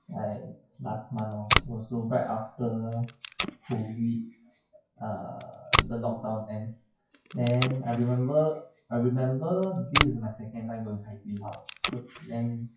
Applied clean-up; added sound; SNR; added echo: classical method WPE with log-MMSE.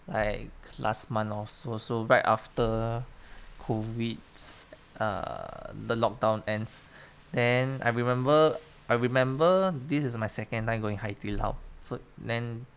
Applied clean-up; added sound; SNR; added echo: none; none; none; none.